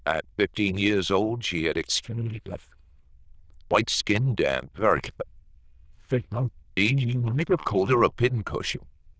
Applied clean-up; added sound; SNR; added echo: neural diffusion model UNIVERSE++.